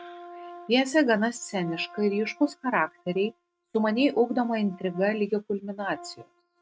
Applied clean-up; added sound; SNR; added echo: neural mask model RNNoise.